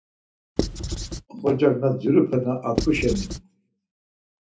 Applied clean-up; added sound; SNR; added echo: none; Writing; 3 dB; reverberation time 0.3 s.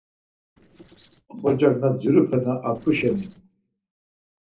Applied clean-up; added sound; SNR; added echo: neural separator model SepFormer DNS4.